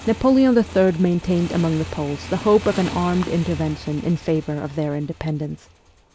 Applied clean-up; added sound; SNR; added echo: none; Motorcycle / Engine; 15 dB; none.